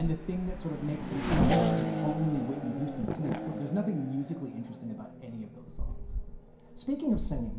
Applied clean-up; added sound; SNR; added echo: none; Race car, auto racing / Accelerating, revving, vroom; -1 dB; reverberation time 0.5 s.